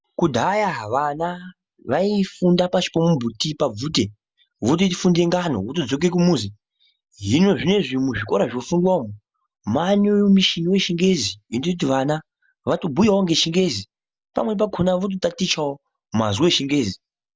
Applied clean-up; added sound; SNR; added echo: none; none; none; none.